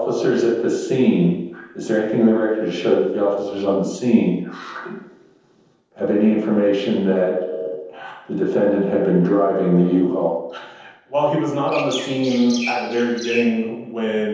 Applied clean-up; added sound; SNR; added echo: neural separator model SepFormer DNS4.